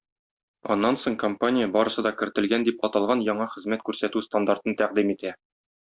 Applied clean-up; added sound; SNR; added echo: none; none; none; none.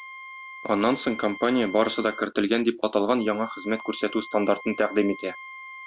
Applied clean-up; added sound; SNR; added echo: none; Wind instrument, woodwind instrument; 16 dB; none.